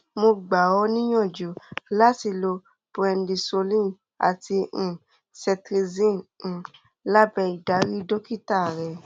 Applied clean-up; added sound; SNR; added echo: none; none; none; none.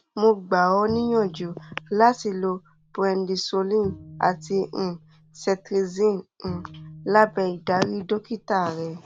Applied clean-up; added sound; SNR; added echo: none; Bowed string instrument; 19 dB; none.